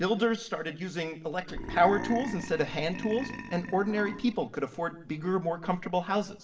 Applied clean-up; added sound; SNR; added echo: none; Burping, eructation; 10 dB; reverberation time 1.2 s.